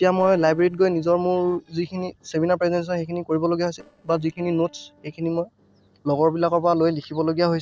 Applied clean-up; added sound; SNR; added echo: neural separator model SepFormer DNS4.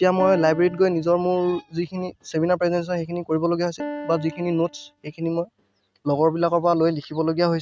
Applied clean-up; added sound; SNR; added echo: neural mask model RNNoise.